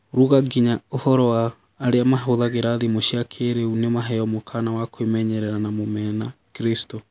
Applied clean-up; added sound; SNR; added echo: none; none; none; none.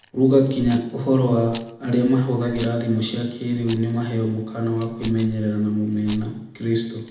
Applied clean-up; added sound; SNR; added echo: none; Rattle; 17 dB; reverberation time 0.8 s.